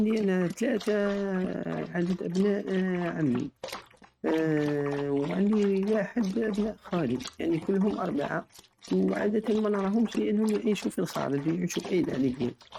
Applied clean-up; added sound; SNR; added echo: neural mask model RNNoise.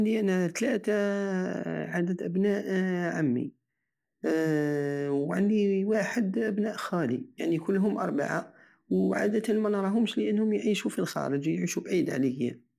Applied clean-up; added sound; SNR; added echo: none; none; none; none.